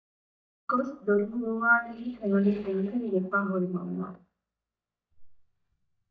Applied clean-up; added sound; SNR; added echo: neural mask model DeepFilterNet 3.